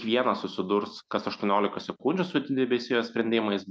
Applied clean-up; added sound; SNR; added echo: none; none; none; none.